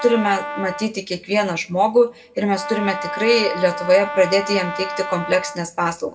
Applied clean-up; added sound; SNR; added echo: none; Brass instrument; 10 dB; reverberation time 0.3 s.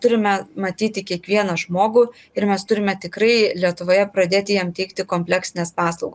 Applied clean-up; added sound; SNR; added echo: none; none; none; none.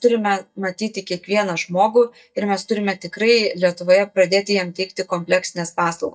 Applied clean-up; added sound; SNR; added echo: neural mask model DeepFilterNet 3.